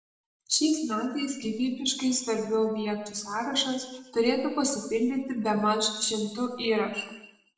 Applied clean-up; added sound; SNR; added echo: none; none; none; reverberation time 0.9 s.